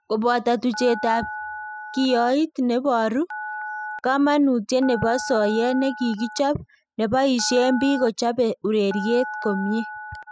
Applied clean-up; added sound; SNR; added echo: classical method spectral subtraction.